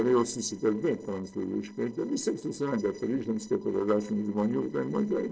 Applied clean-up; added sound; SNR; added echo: neural separator model SepFormer DNS4.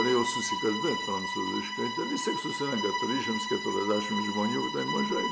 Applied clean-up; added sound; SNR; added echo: none; Bowed string instrument; 2 dB; none.